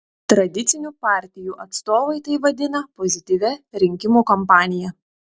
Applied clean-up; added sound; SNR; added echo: none; none; none; none.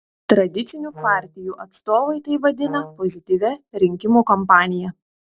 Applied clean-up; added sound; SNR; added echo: neural separator model SepFormer DNS4.